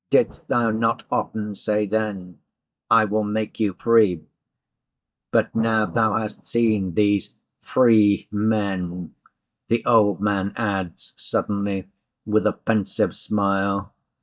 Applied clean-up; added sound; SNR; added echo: neural mask model DeepFilterNet 3.